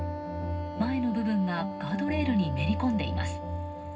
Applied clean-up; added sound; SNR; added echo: none; Wind instrument, woodwind instrument; 9 dB; reverberation time 0.4 s.